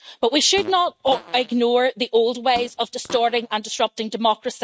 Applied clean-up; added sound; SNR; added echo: neural mask model RNNoise.